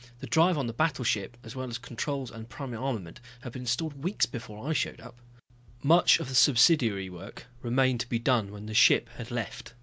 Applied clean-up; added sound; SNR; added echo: none; none; none; none.